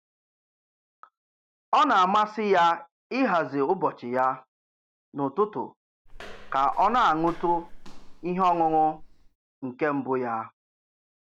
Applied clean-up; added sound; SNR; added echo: none; Walk, footsteps; 13 dB; none.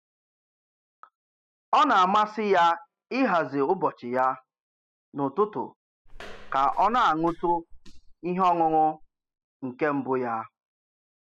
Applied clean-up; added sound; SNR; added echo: classical method spectral subtraction.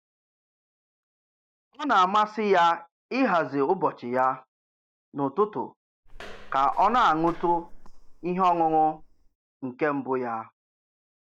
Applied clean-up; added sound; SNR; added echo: neural mask model DeepFilterNet 3.